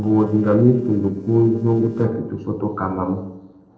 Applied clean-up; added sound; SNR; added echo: neural separator model SepFormer DNS4.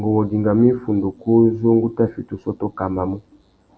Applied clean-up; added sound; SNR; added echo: none; none; none; none.